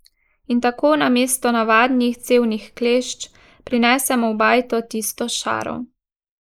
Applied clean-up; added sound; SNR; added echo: neural mask model Resemble Enhance denoiser.